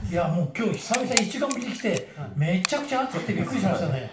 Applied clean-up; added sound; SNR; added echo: none; Camera; 8 dB; reverberation time 0.4 s.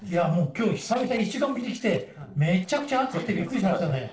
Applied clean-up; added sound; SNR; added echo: neural separator model SepFormer DNS4.